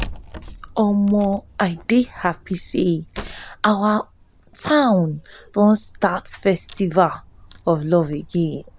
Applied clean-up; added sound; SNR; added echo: none; Wood; 18 dB; none.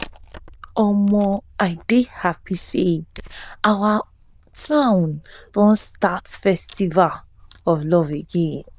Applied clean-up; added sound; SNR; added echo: neural diffusion model UNIVERSE++.